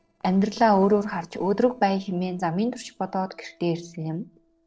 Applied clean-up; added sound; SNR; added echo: neural separator model SepFormer DNS4.